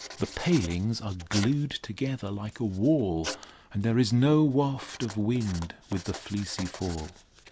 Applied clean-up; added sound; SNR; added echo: none; Writing; 16 dB; none.